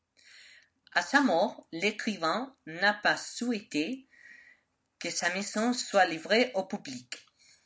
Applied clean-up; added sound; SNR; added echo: none; none; none; none.